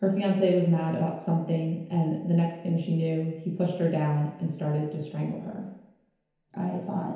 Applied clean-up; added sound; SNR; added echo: none; none; none; reverberation time 1.0 s.